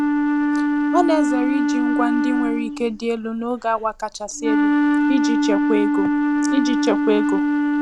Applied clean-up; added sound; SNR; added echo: none; Wind instrument, woodwind instrument; -5 dB; none.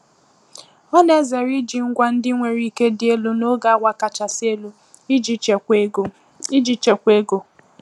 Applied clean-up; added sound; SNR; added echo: none; none; none; none.